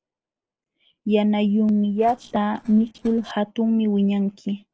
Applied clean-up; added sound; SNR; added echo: neural separator model SepFormer DNS4.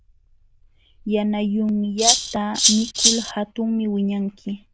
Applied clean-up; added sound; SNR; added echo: neural diffusion model UNIVERSE++.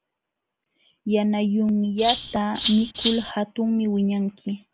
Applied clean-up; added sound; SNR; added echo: none; Rattle (instrument); -5 dB; none.